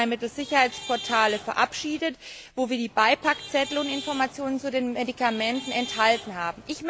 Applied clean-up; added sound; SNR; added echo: none; Traffic noise, roadway noise / Vehicle horn, car horn, honking; 13 dB; none.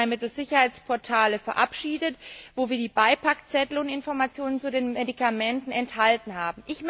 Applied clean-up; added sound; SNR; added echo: none; none; none; none.